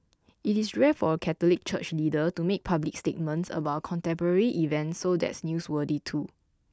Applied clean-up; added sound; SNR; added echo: none; none; none; none.